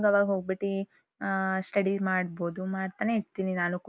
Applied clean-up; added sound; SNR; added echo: none; none; none; none.